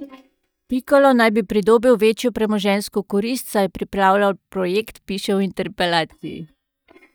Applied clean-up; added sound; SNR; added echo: neural mask model DeepFilterNet 3.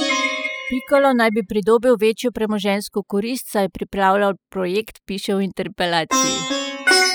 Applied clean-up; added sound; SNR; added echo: classical method spectral subtraction.